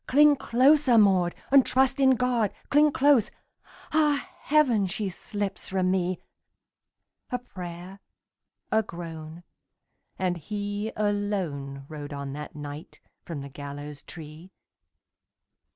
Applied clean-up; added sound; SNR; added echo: none; none; none; none.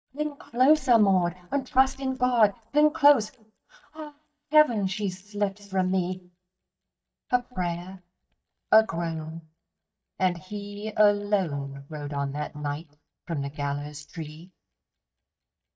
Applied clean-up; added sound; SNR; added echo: neural mask model DeepFilterNet 3.